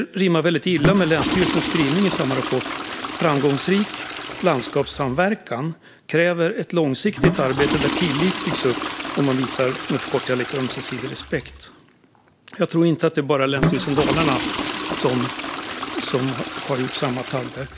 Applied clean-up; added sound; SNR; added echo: none; Toilet flush / Water; 5 dB; none.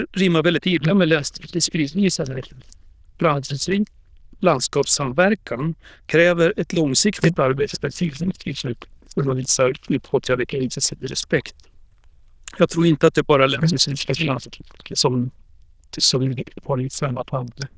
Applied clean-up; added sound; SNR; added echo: neural diffusion model UNIVERSE++.